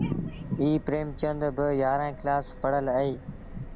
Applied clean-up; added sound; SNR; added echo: none; Subway, metro, underground; 13 dB; none.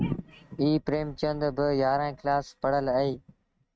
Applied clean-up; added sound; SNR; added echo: neural mask model RNNoise.